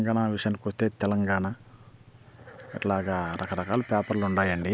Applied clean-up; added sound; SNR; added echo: none; Livestock, farm animals, working animals; 20 dB; none.